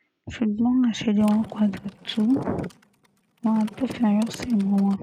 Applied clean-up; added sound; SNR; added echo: neural mask model RNNoise.